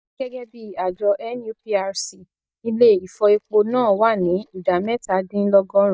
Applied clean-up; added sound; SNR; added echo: neural mask model DeepFilterNet 3.